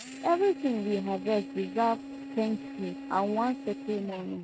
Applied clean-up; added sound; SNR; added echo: neural mask model RNNoise.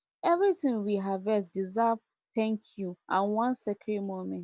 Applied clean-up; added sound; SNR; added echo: none; none; none; none.